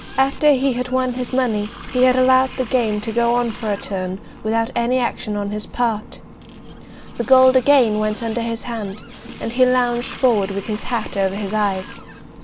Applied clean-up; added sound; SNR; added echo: none; Water tap, faucet; 16 dB; none.